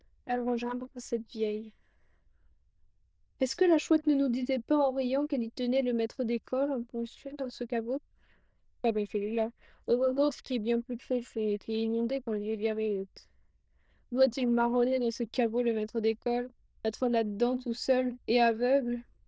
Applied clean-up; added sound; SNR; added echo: neural diffusion model UNIVERSE++.